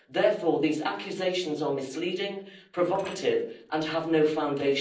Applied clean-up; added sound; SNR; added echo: neural separator model SepFormer DNS4.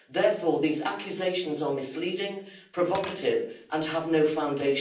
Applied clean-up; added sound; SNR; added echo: none; Glass / Liquid; 18 dB; reverberation time 0.6 s.